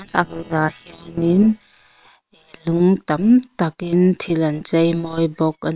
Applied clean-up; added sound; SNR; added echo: neural separator model SepFormer WHAM!.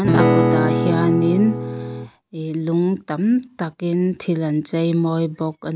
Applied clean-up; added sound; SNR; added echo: none; Acoustic guitar / Strum; -2 dB; none.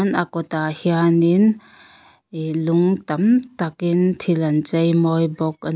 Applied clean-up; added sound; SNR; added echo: none; none; none; none.